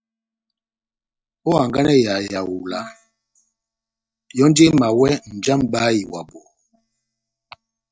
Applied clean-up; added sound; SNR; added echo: neural mask model DeepFilterNet 3.